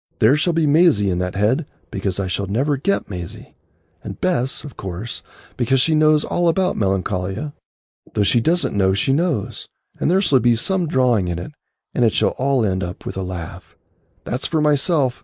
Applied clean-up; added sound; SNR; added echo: neural mask model Resemble Enhance denoiser.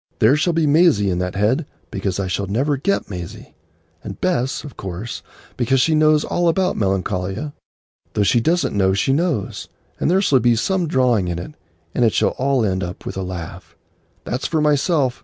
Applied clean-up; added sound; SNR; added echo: none; none; none; none.